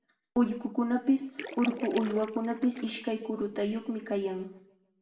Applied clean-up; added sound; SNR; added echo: none; Splash, splatter; 13 dB; reverberation time 0.7 s.